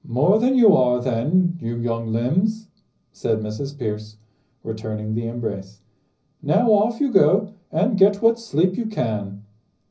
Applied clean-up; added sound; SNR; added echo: none; none; none; reverberation time 0.5 s.